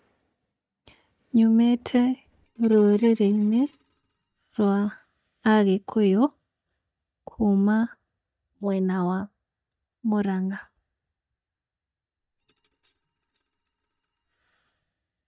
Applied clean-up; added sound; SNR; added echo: neural mask model DeepFilterNet 3.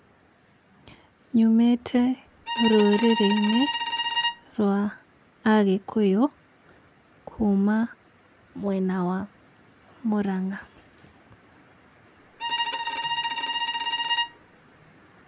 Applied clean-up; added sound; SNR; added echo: none; Bowed string instrument; 3 dB; none.